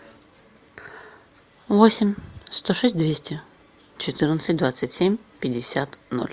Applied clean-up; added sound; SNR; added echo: none; none; none; none.